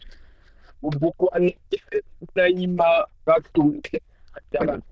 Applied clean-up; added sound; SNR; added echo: neural diffusion model UNIVERSE++.